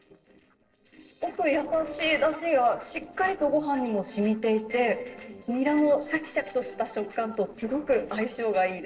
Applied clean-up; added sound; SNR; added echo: neural separator model SepFormer DNS4.